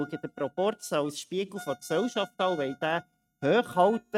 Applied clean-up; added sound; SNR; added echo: neural mask model RNNoise.